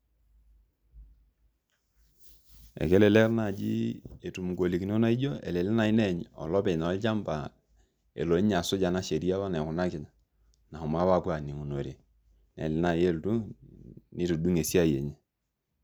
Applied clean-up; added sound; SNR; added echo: none; none; none; none.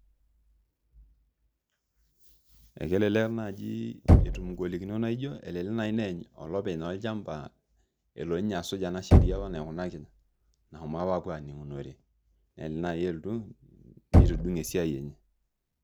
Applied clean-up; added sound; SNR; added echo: none; Knock; -3 dB; none.